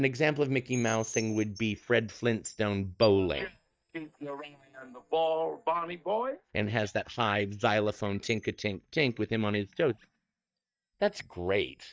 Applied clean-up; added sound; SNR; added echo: neural mask model DeepFilterNet 3.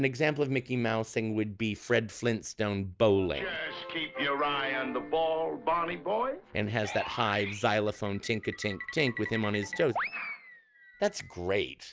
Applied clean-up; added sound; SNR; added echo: none; none; none; none.